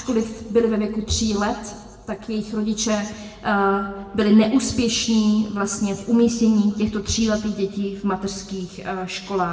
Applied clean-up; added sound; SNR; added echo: none; none; none; reverberation time 1.1 s.